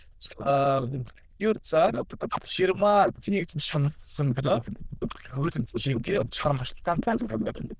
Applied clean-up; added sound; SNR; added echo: neural diffusion model UNIVERSE++.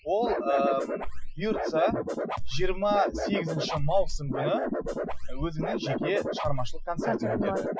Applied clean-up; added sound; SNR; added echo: classical method Wiener filter.